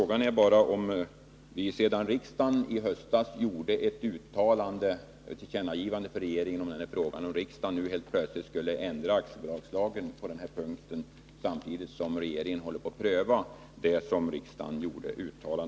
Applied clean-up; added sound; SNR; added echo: none; none; none; none.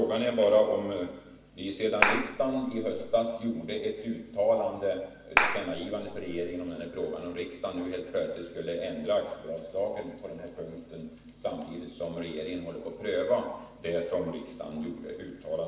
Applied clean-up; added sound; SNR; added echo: none; Clapping; -1 dB; reverberation time 1.0 s.